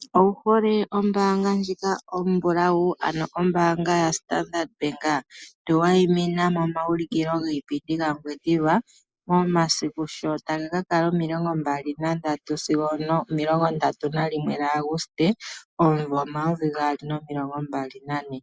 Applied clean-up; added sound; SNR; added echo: neural mask model Resemble Enhance denoiser.